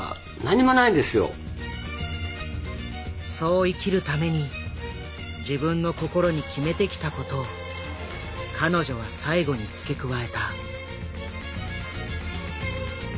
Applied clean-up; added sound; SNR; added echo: none; none; none; none.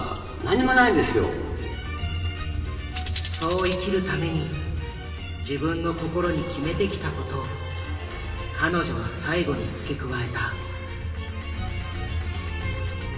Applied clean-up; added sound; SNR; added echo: none; Tambourine; 14 dB; reverberation time 2.0 s.